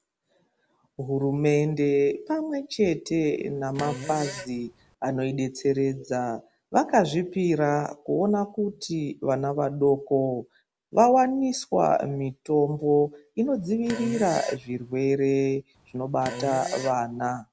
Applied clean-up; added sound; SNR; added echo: none; Fart; 14 dB; none.